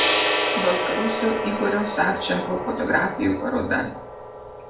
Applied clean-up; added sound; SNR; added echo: none; Gong; 1 dB; reverberation time 0.5 s.